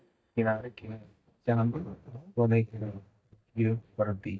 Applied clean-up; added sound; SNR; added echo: neural mask model DeepFilterNet 3.